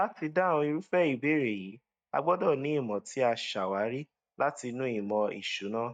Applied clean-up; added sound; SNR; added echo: neural mask model DeepFilterNet 3.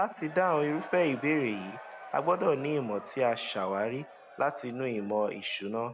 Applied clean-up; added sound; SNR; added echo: none; Crowd / Cheering; 17 dB; none.